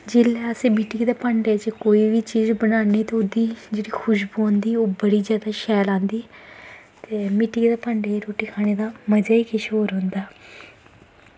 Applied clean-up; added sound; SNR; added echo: none; none; none; none.